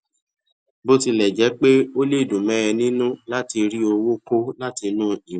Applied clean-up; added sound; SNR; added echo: none; none; none; none.